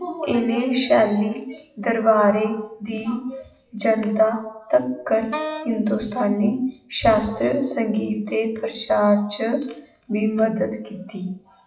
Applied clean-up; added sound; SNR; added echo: classical method WPE with log-MMSE.